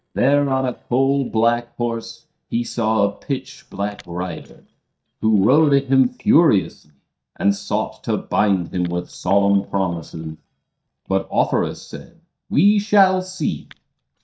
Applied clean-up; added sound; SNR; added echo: neural mask model DeepFilterNet 3.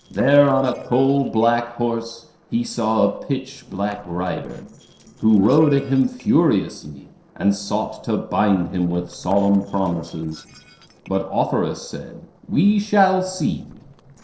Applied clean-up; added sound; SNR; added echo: neural separator model SepFormer DNS4.